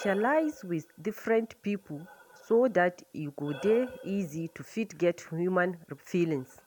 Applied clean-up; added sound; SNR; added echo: none; Breathing; 19 dB; none.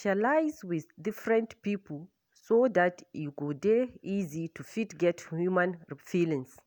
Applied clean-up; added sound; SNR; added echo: none; none; none; none.